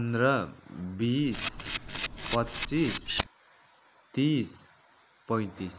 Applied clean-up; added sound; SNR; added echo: none; Camera; 2 dB; none.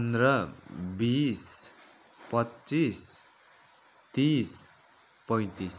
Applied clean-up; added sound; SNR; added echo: none; none; none; none.